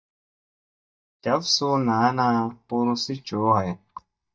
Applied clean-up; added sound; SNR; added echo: neural mask model DeepFilterNet 3.